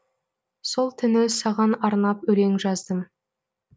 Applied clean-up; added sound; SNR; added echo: none; none; none; none.